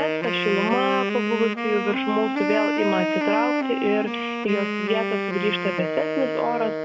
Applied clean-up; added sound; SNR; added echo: none; Wind instrument, woodwind instrument; 0 dB; none.